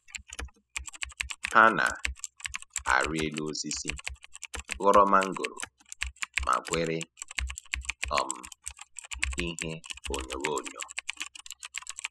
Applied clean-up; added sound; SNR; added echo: classical method spectral subtraction.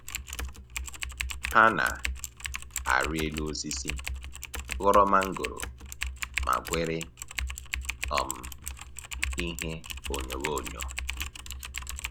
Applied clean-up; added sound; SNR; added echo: none; Typing; 5 dB; none.